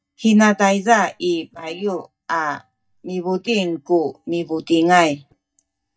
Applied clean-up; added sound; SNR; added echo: neural mask model DeepFilterNet 3.